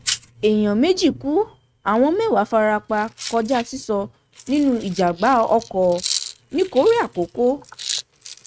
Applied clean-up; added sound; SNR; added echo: neural mask model RNNoise.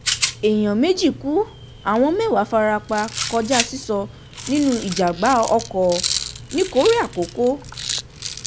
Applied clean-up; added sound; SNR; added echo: none; Rattle; 9 dB; none.